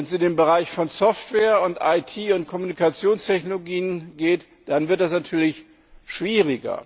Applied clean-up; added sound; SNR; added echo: none; none; none; none.